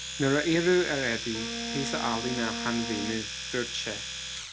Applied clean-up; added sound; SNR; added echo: none; Wind instrument, woodwind instrument + Domestic sounds, home sounds; 5 dB; none.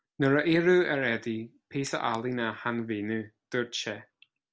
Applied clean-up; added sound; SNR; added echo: none; none; none; none.